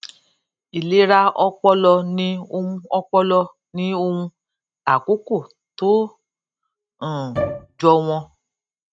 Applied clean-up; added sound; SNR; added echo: neural mask model RNNoise.